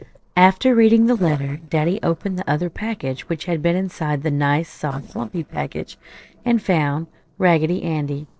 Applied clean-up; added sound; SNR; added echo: neural separator model SepFormer DNS4.